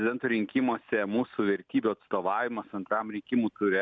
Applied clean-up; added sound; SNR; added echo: none; none; none; none.